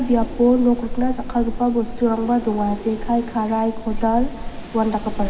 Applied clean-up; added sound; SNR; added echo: none; Wind; 7 dB; reverberation time 1.8 s.